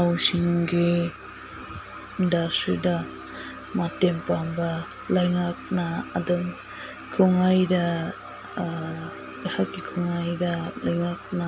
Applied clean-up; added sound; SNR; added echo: none; none; none; none.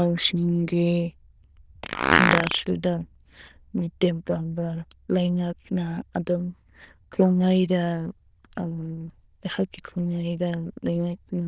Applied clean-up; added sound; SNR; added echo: neural diffusion model UNIVERSE++.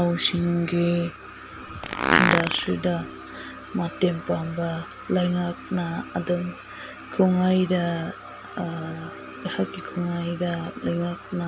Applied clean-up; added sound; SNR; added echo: none; Fart; -2 dB; none.